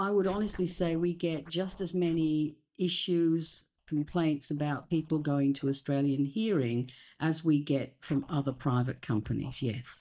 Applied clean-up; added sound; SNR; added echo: neural mask model DeepFilterNet 3.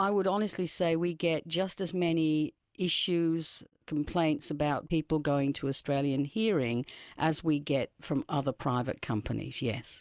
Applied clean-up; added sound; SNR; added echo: none; none; none; none.